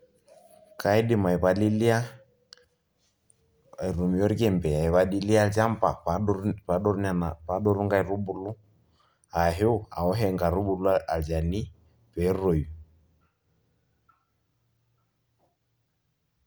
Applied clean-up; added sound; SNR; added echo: none; none; none; none.